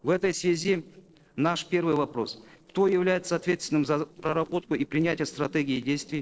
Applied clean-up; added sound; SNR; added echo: neural separator model SepFormer DNS4.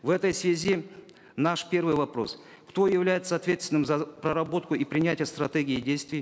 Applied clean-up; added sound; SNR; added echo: none; none; none; none.